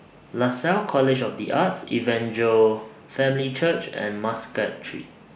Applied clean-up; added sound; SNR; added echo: none; none; none; none.